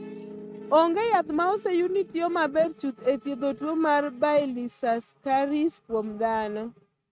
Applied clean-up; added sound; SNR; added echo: neural mask model RNNoise.